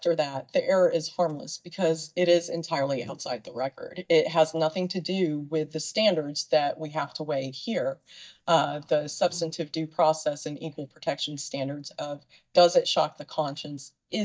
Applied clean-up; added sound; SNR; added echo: neural mask model DeepFilterNet 3.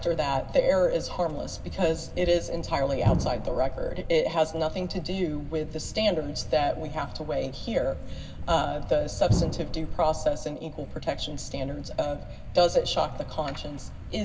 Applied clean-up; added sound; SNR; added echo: none; Thump, thud; 6 dB; reverberation time 0.4 s.